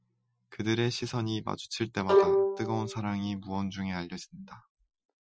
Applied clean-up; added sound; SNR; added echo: classical method Wiener filter.